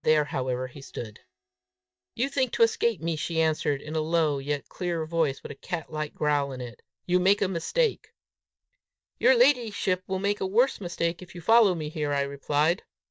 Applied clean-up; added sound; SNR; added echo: neural mask model DeepFilterNet 3.